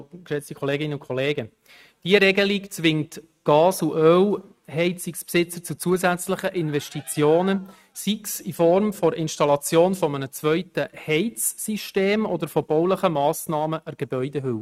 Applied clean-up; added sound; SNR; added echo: neural mask model RNNoise.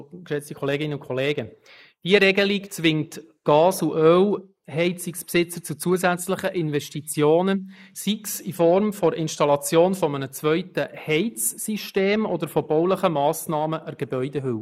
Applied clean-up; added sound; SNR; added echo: neural mask model Resemble Enhance denoiser.